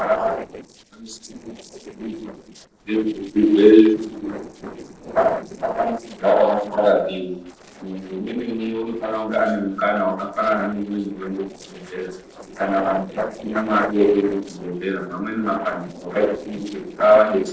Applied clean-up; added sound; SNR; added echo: neural separator model SepFormer DNS4.